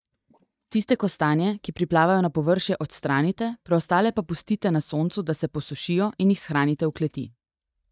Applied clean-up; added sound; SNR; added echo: neural mask model DeepFilterNet 3.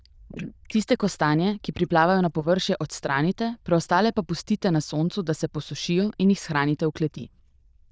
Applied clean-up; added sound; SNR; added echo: neural diffusion model UNIVERSE++.